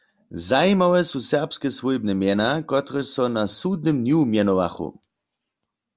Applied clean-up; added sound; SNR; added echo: none; none; none; none.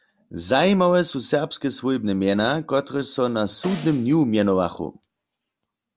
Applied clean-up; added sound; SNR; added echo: none; Snare drum; 17 dB; none.